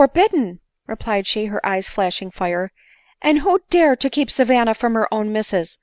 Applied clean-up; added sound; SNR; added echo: none; none; none; none.